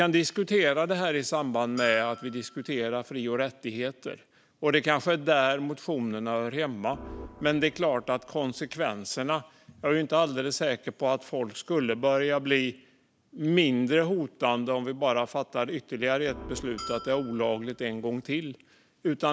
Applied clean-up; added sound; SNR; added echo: none; Bell + Organ; 17 dB; none.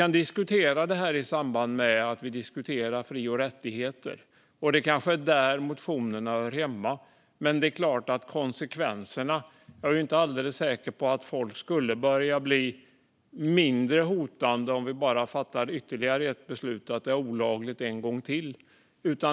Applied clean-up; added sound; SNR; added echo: none; none; none; none.